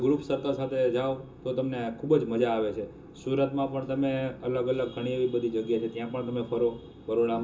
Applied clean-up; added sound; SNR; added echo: none; none; none; reverberation time 0.2 s.